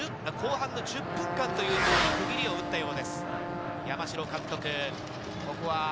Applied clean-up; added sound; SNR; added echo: none; Brass instrument + Motorcycle / Accelerating, revving, vroom; 1 dB; none.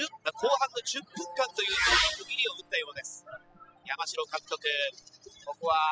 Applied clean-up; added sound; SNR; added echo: classical method spectral subtraction.